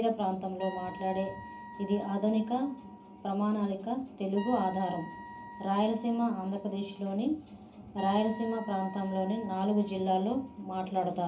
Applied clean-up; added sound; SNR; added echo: none; Wind instrument, woodwind instrument; 16 dB; reverberation time 0.3 s.